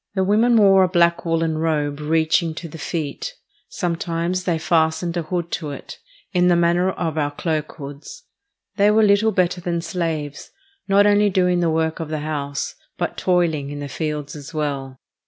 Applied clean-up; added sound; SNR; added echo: none; none; none; none.